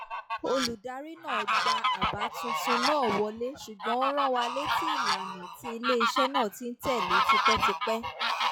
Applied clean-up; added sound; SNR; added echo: classical method log-MMSE.